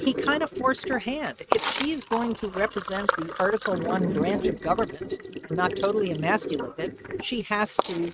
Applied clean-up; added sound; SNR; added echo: neural mask model RNNoise.